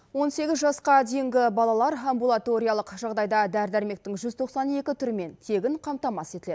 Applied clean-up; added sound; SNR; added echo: none; none; none; none.